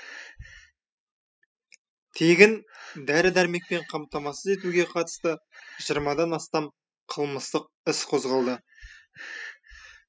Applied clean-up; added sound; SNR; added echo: classical method spectral subtraction.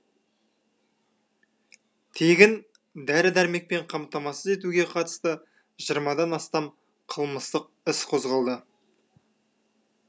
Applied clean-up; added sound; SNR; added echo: none; none; none; none.